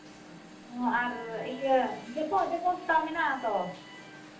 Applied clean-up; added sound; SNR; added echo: none; Alarm; 17 dB; reverberation time 0.3 s.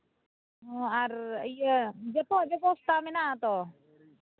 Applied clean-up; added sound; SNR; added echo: none; none; none; none.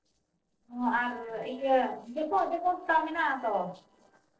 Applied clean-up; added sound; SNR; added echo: neural separator model SepFormer DNS4.